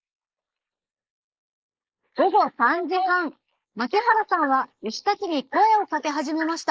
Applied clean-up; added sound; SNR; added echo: neural mask model Resemble Enhance denoiser.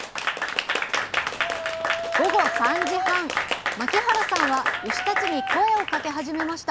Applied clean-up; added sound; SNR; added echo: none; Applause / Crowd; 1 dB; none.